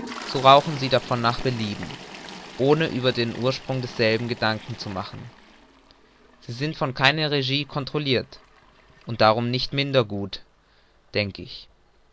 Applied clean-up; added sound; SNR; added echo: none; Toilet flush; 18 dB; none.